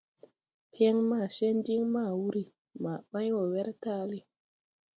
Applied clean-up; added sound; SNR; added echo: none; none; none; none.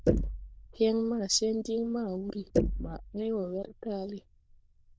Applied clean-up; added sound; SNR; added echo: neural diffusion model UNIVERSE++.